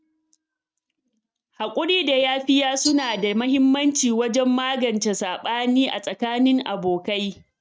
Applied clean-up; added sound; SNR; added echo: neural mask model RNNoise.